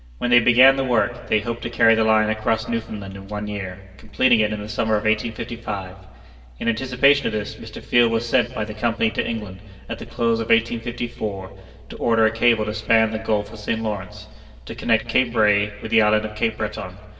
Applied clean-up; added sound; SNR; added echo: none; none; none; reverberation time 1.7 s.